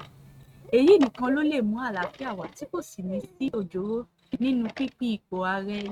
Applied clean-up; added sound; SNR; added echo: neural mask model RNNoise.